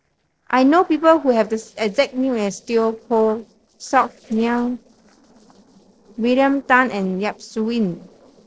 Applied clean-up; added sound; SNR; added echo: neural separator model SepFormer DNS4.